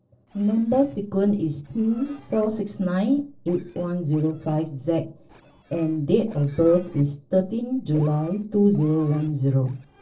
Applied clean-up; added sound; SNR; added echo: neural separator model SepFormer DNS4.